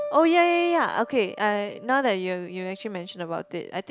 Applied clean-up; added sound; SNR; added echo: none; Piano; 17 dB; none.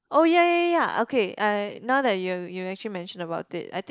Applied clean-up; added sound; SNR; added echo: neural mask model Resemble Enhance denoiser.